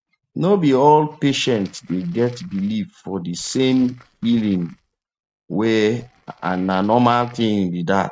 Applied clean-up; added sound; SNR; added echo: neural mask model RNNoise.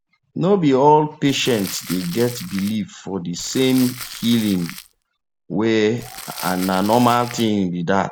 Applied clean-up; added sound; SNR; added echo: none; Crumpling, crinkling; 15 dB; none.